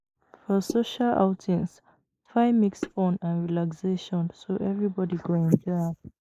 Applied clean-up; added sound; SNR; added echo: neural mask model Resemble Enhance denoiser.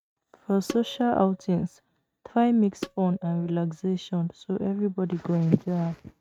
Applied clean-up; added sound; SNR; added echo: neural mask model RNNoise.